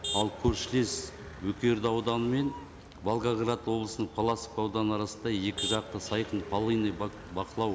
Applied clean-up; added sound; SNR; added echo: none; Motor vehicle (road); 12 dB; none.